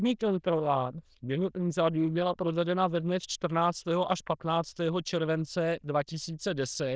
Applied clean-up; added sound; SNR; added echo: neural diffusion model UNIVERSE++.